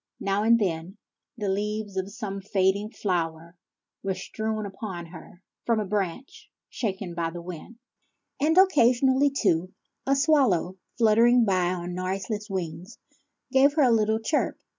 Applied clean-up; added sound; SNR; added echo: none; none; none; none.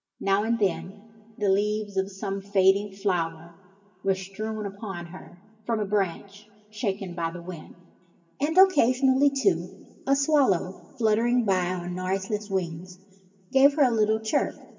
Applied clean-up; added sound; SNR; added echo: none; none; none; reverberation time 1.8 s.